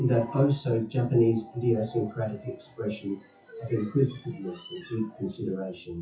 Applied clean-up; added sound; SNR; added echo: classical method WPE with log-MMSE.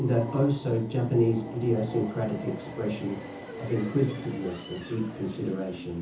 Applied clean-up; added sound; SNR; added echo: none; Subway, metro, underground; 12 dB; reverberation time 0.6 s.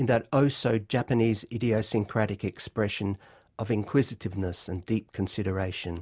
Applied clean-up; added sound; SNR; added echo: none; none; none; none.